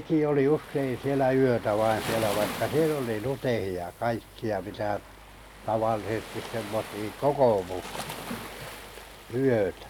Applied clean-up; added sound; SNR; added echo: none; Waves, surf; 13 dB; none.